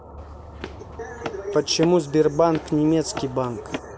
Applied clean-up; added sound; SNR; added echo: none; Run; 15 dB; none.